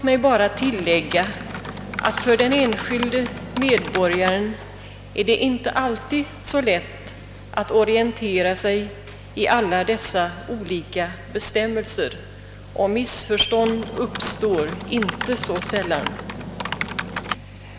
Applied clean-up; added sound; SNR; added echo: none; Typing; 8 dB; none.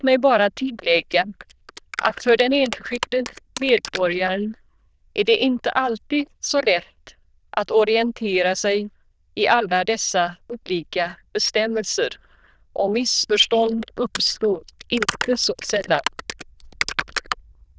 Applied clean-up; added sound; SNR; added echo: neural diffusion model UNIVERSE++.